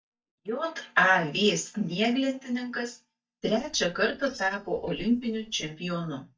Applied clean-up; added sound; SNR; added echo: neural mask model DeepFilterNet 3.